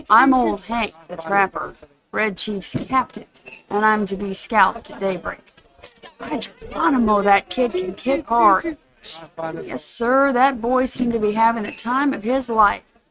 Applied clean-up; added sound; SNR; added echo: neural mask model RNNoise.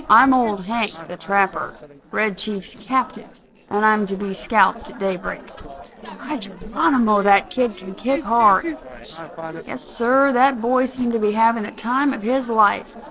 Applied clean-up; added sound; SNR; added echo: neural separator model SepFormer DNS4.